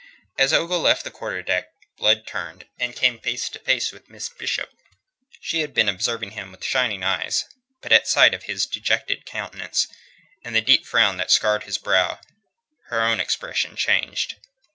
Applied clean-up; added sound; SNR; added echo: none; none; none; none.